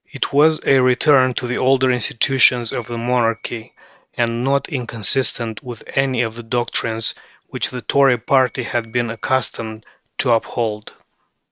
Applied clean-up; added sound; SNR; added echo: neural mask model RNNoise.